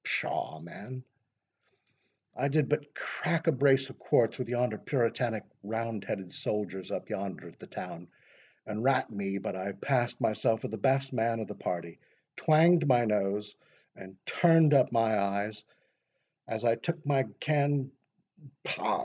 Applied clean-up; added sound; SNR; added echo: none; none; none; none.